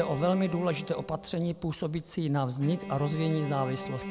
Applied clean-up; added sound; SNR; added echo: none; Bowed string instrument; 12 dB; none.